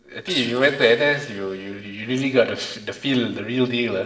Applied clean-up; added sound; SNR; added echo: neural separator model SepFormer DNS4.